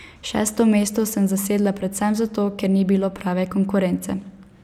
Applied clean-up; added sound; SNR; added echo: none; none; none; none.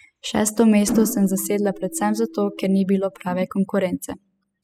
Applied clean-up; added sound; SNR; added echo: classical method spectral subtraction.